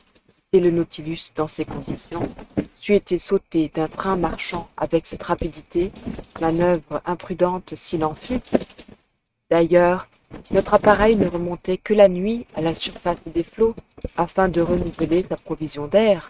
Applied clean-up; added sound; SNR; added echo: neural mask model RNNoise.